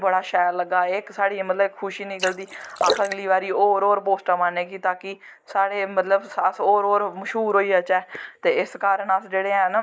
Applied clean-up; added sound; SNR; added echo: neural mask model Resemble Enhance denoiser.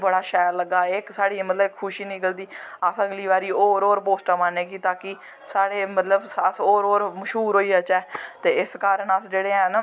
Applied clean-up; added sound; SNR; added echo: none; none; none; none.